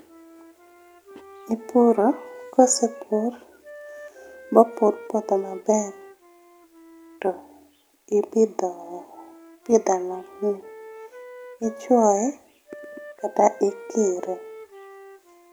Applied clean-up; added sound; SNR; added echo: none; Wind instrument, woodwind instrument; 19 dB; none.